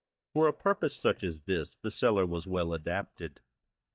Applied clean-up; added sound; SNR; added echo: neural mask model DeepFilterNet 3.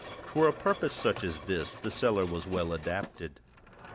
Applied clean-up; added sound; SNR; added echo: none; Mechanisms; 13 dB; none.